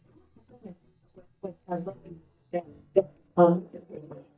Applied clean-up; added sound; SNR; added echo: neural mask model DeepFilterNet 3.